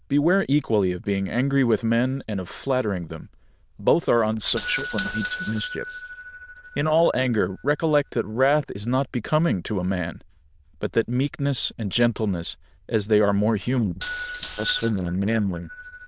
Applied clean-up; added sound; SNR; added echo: neural diffusion model UNIVERSE++.